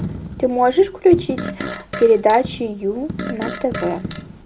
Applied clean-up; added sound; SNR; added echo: none; Coin (dropping) + Fart; 10 dB; none.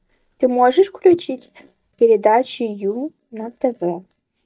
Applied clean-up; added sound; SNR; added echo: neural mask model DeepFilterNet 3.